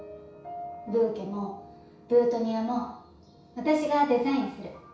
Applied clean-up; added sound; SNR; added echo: none; none; none; reverberation time 0.6 s.